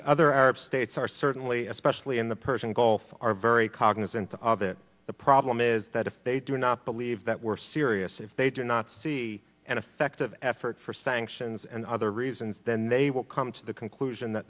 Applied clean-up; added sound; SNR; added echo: none; none; none; none.